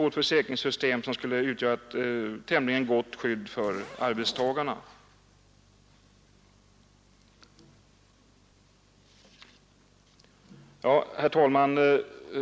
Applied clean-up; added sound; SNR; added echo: none; Zipper (clothing); 15 dB; none.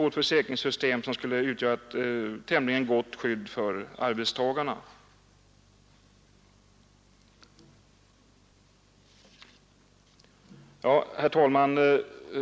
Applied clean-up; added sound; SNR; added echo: none; none; none; none.